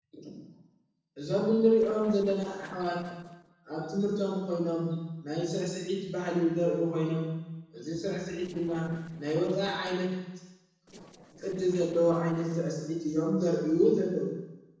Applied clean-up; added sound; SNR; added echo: neural separator model SepFormer DNS4.